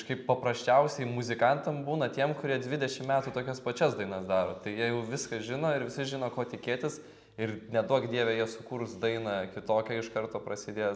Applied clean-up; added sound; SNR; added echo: none; none; none; none.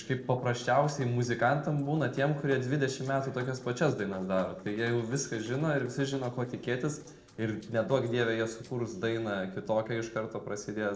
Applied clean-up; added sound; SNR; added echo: neural separator model SepFormer DNS4.